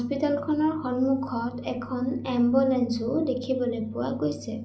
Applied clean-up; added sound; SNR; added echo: none; none; none; none.